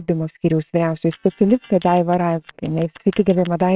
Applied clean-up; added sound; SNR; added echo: neural separator model SepFormer WHAMR!.